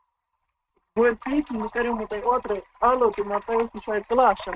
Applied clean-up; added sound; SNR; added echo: neural mask model RNNoise.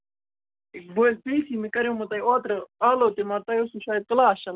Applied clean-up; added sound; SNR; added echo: none; none; none; none.